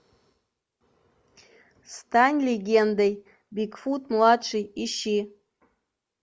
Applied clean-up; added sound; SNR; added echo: none; none; none; none.